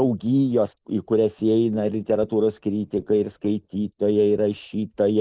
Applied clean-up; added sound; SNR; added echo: neural mask model Resemble Enhance denoiser.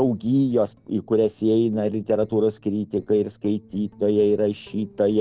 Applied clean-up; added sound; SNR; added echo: neural separator model SepFormer DNS4.